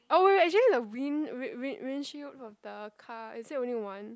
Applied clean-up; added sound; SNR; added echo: none; none; none; none.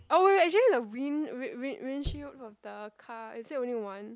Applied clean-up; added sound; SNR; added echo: none; Thump, thud; 19 dB; none.